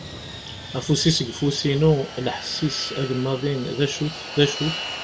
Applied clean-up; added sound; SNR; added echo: none; Fixed-wing aircraft, airplane; 11 dB; none.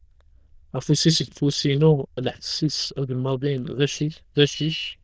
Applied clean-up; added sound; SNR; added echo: neural diffusion model UNIVERSE++.